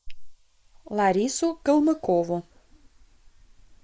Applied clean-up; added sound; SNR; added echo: neural mask model Resemble Enhance denoiser.